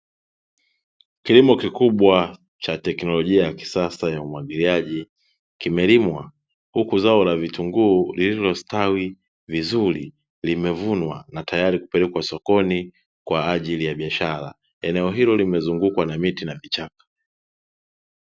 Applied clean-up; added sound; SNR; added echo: none; none; none; none.